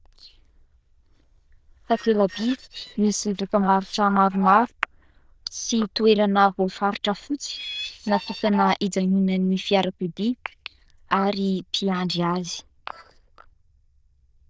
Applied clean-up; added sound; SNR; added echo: neural diffusion model UNIVERSE++.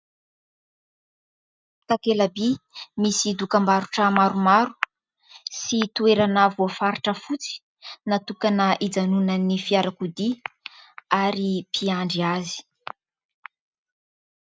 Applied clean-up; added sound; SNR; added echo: none; none; none; none.